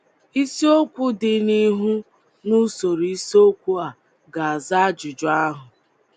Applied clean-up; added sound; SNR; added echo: none; none; none; none.